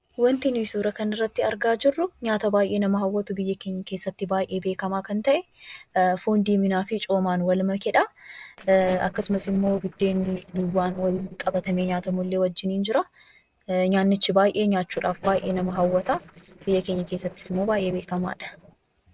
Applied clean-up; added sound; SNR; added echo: neural separator model SepFormer DNS4.